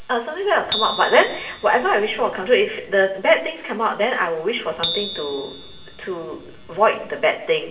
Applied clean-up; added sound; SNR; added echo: none; Bicycle bell; 11 dB; reverberation time 0.7 s.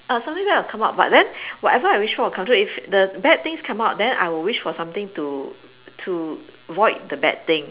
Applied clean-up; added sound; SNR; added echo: none; none; none; none.